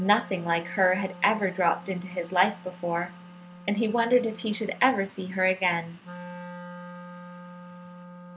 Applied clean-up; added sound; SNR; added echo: none; Wind instrument, woodwind instrument; 16 dB; none.